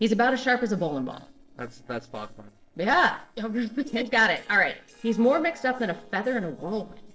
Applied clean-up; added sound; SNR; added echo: neural separator model SepFormer DNS4.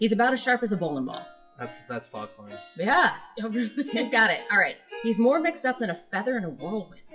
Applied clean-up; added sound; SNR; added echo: classical method WPE with log-MMSE.